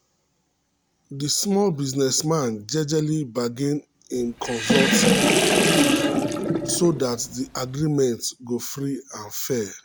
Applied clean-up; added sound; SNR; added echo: none; Sink (filling or washing) / Water; -4 dB; none.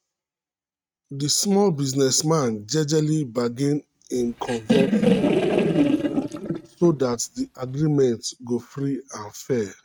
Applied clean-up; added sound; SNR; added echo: neural mask model RNNoise.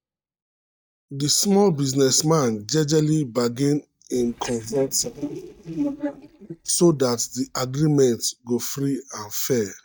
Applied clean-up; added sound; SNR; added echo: neural mask model DeepFilterNet 3.